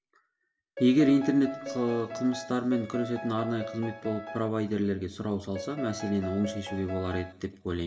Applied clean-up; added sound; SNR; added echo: none; Piano; 10 dB; reverberation time 2.1 s.